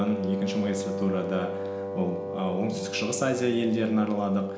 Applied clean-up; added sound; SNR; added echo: none; Wind instrument, woodwind instrument; 6 dB; none.